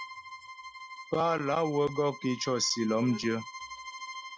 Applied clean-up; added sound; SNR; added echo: none; Bowed string instrument; 13 dB; none.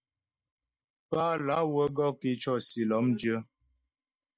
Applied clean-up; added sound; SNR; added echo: neural mask model DeepFilterNet 3.